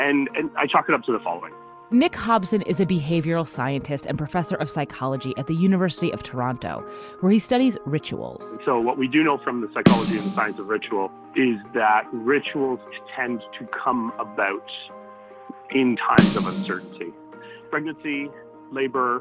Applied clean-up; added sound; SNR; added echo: none; Snare drum; 1 dB; none.